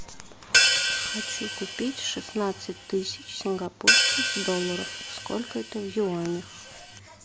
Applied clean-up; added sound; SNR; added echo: none; Crash cymbal / Hi-hat; -4 dB; none.